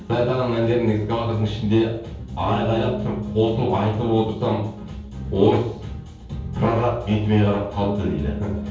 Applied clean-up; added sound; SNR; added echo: none; Bass guitar; 12 dB; reverberation time 0.7 s.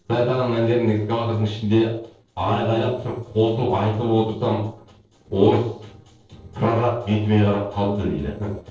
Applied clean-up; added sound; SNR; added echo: neural separator model SepFormer DNS4.